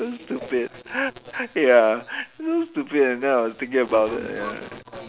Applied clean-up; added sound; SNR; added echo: none; none; none; none.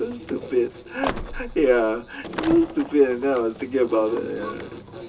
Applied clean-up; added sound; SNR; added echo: none; Slam; 12 dB; reverberation time 0.2 s.